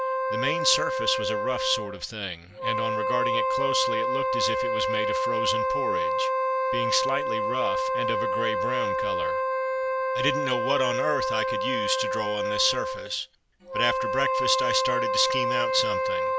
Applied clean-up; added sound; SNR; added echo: none; Wind instrument, woodwind instrument; -4 dB; none.